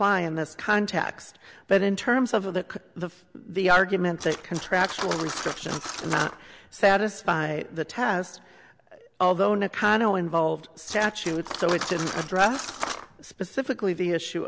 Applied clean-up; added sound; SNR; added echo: none; Cutlery, silverware; 13 dB; none.